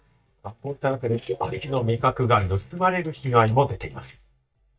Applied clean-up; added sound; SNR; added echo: neural mask model DeepFilterNet 3.